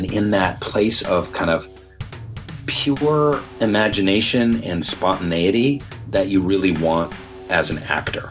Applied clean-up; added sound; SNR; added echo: none; Bass drum / Snare drum / Drum kit; 15 dB; none.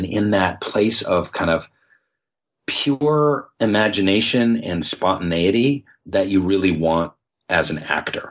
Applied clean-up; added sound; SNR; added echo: none; none; none; none.